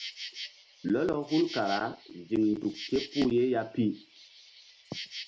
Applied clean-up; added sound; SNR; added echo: none; Insect; 14 dB; none.